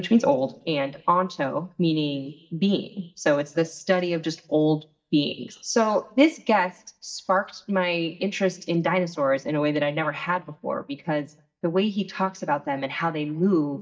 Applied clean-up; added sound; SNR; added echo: neural mask model DeepFilterNet 3.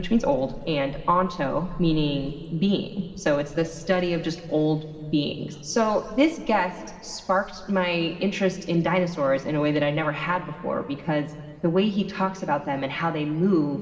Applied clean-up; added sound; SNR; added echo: none; Cricket / Motor vehicle (road); 18 dB; reverberation time 2.2 s.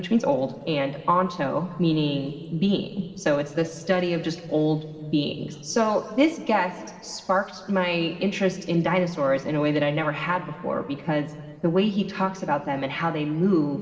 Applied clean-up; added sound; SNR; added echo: neural separator model SepFormer DNS4.